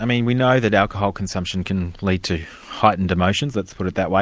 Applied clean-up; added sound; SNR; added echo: none; none; none; none.